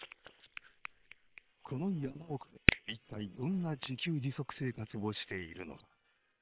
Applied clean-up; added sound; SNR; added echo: neural separator model SepFormer WHAM!.